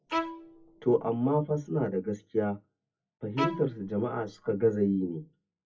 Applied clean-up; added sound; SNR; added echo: classical method WPE with log-MMSE.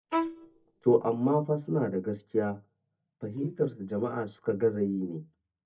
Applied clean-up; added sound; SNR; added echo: neural mask model DeepFilterNet 3.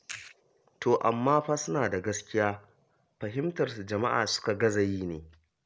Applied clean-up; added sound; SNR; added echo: none; none; none; none.